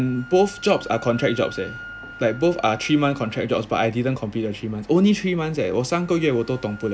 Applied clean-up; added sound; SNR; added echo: none; Wind instrument, woodwind instrument; 20 dB; none.